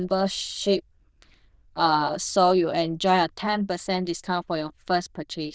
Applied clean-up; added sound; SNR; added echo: neural diffusion model UNIVERSE++.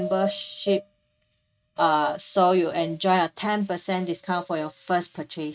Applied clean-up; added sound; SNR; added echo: neural mask model RNNoise.